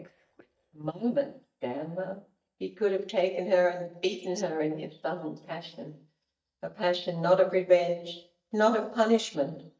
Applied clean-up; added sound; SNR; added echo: neural mask model DeepFilterNet 3.